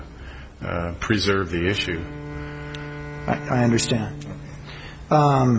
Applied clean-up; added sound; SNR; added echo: none; Bowed string instrument; 13 dB; none.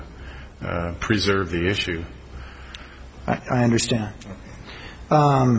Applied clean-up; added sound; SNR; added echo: none; none; none; none.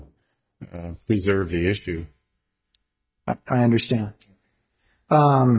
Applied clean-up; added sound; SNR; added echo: neural mask model DeepFilterNet 3.